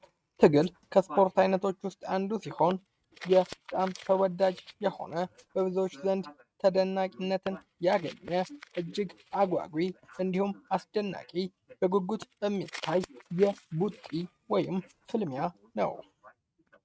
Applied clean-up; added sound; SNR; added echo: neural mask model RNNoise.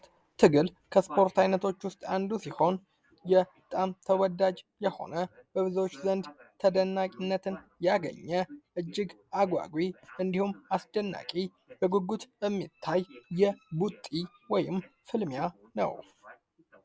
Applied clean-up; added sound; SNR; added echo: none; none; none; none.